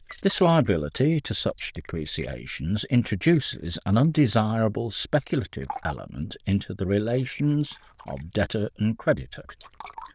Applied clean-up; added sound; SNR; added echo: neural diffusion model UNIVERSE++.